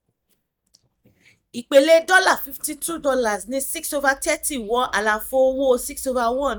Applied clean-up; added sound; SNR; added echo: neural mask model DeepFilterNet 3.